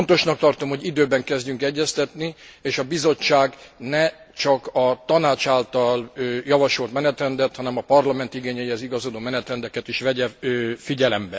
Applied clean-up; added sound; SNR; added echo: none; none; none; none.